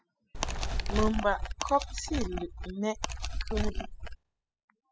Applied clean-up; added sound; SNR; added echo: classical method spectral subtraction.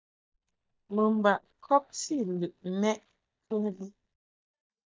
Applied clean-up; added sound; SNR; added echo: neural mask model DeepFilterNet 3.